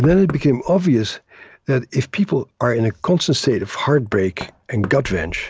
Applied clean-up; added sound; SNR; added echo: none; Knock; 18 dB; none.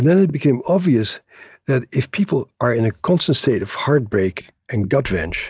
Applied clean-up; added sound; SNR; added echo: neural mask model DeepFilterNet 3.